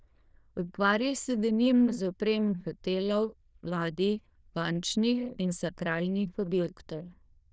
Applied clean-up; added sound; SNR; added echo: neural diffusion model UNIVERSE++.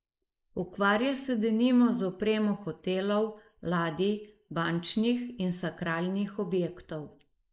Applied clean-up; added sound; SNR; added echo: neural mask model Resemble Enhance denoiser.